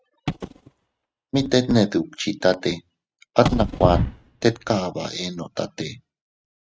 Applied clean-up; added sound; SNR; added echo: neural mask model RNNoise.